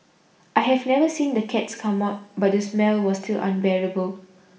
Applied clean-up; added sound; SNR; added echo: none; none; none; reverberation time 0.9 s.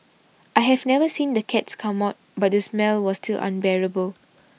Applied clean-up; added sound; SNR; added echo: none; none; none; none.